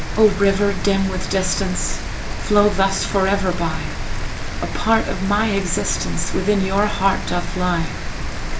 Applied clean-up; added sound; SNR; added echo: none; Rain; 3 dB; reverberation time 0.4 s.